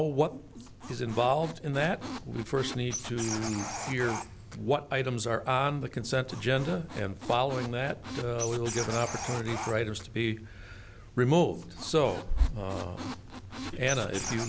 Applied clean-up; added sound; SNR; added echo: none; Squeak; 11 dB; none.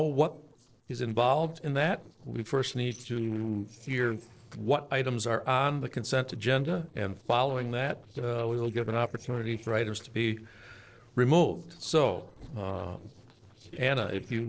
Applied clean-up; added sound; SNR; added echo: neural separator model SepFormer DNS4.